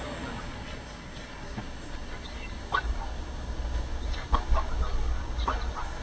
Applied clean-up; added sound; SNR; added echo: neural mask model DeepFilterNet 3.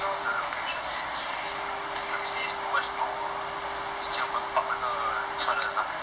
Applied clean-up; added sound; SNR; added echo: none; Wind instrument, woodwind instrument; 16 dB; none.